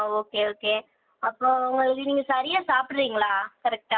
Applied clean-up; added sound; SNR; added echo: none; none; none; none.